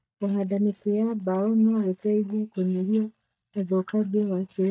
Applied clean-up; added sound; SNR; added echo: neural mask model DeepFilterNet 3.